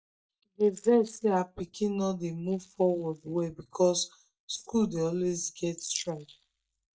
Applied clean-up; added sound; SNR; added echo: neural mask model DeepFilterNet 3.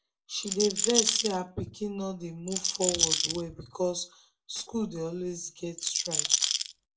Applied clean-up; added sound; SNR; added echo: none; Rattle; -4 dB; reverberation time 0.2 s.